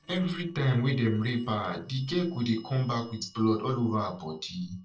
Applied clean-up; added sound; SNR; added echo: neural separator model SepFormer DNS4.